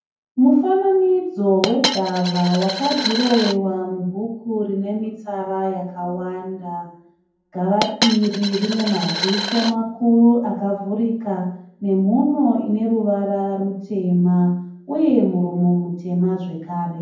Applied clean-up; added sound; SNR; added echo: none; Coin (dropping); 5 dB; reverberation time 0.9 s.